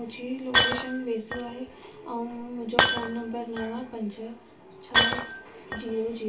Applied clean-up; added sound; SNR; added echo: none; Shatter; -4 dB; reverberation time 0.3 s.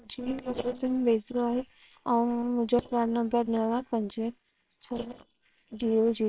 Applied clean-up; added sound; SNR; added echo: neural separator model SepFormer WHAMR!.